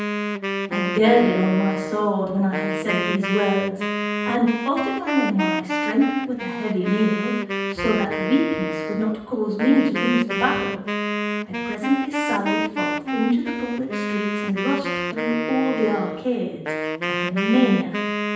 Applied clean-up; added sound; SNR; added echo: none; Wind instrument, woodwind instrument; 3 dB; reverberation time 0.9 s.